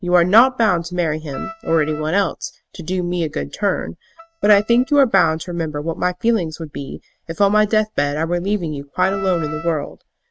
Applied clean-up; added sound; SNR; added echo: neural mask model RNNoise.